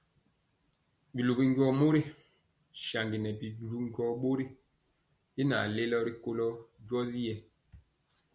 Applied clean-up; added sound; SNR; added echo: none; none; none; none.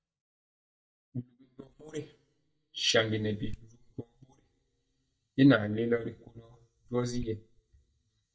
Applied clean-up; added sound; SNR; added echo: neural mask model DeepFilterNet 3.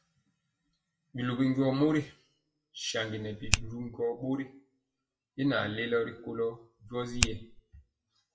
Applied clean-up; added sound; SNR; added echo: classical method WPE with log-MMSE.